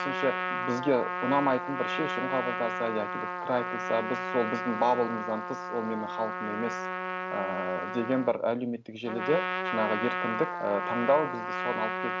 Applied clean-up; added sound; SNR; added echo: none; Trumpet; 3 dB; none.